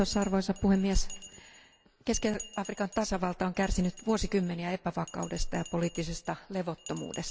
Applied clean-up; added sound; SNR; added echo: none; Bell; 19 dB; none.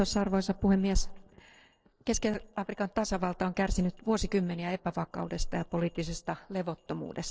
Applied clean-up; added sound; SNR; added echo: neural separator model SepFormer DNS4.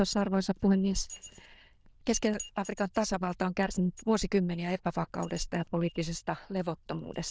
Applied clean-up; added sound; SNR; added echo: neural diffusion model UNIVERSE++.